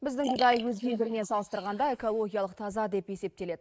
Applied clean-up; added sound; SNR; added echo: neural mask model Resemble Enhance denoiser.